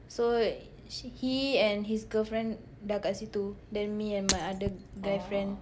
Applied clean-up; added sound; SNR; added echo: none; Shatter; 5 dB; none.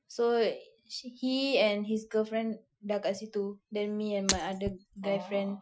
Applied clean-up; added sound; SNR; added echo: classical method Wiener filter.